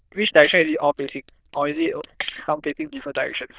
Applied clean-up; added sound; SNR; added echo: neural diffusion model UNIVERSE++.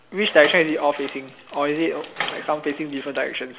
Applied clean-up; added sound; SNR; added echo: none; Door; 13 dB; none.